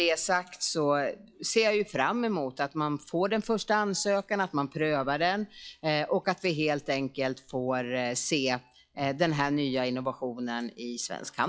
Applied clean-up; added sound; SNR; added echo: classical method log-MMSE.